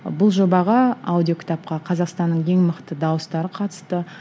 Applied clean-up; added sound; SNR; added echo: none; none; none; none.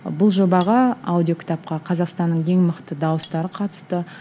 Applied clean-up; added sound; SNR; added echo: none; Cutlery, silverware; 18 dB; none.